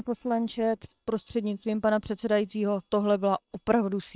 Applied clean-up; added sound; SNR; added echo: neural separator model SepFormer WHAM!.